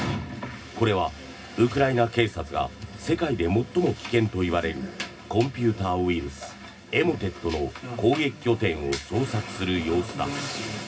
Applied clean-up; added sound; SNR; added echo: none; none; none; reverberation time 0.4 s.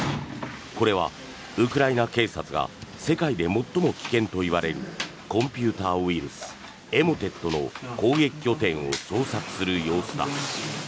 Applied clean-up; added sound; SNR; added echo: none; none; none; none.